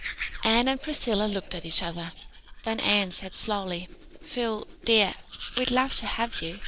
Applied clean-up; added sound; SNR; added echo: neural separator model SepFormer DNS4.